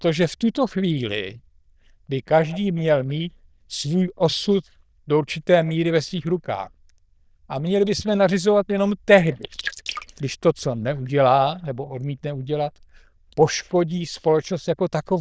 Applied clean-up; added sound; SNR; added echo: neural diffusion model UNIVERSE++.